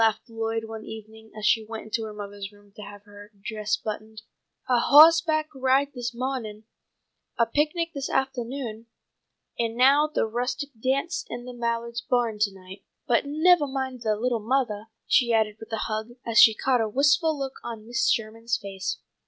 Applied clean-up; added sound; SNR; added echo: none; none; none; none.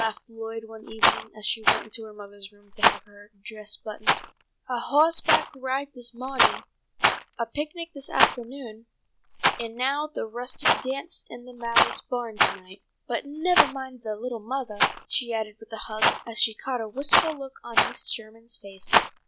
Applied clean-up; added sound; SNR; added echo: none; Rattle; -3 dB; none.